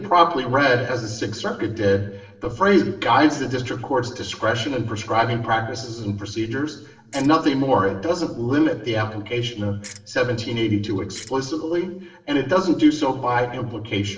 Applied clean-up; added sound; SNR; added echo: neural separator model SepFormer DNS4.